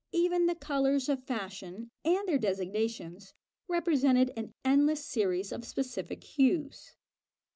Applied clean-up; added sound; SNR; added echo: none; none; none; none.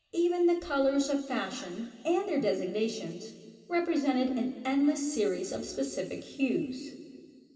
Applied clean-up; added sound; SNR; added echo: none; none; none; reverberation time 2.5 s.